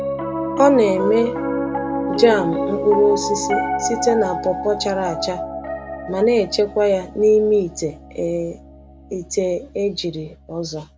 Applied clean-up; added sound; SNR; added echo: none; Piano; 6 dB; none.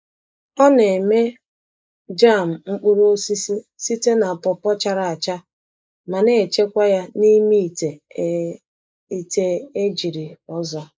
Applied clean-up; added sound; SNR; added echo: neural mask model Resemble Enhance denoiser.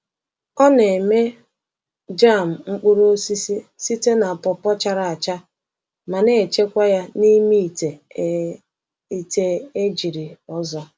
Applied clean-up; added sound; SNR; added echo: none; none; none; none.